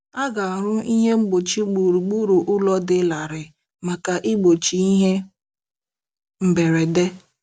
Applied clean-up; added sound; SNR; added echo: none; none; none; none.